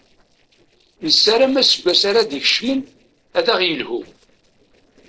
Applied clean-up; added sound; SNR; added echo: neural separator model SepFormer DNS4.